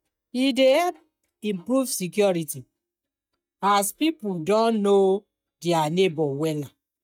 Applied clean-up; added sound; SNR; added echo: neural mask model DeepFilterNet 3.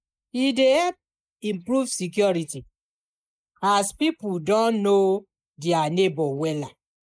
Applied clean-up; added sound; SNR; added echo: neural mask model Resemble Enhance denoiser.